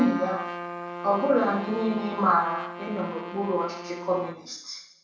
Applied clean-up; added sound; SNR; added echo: none; Trumpet; 10 dB; reverberation time 0.7 s.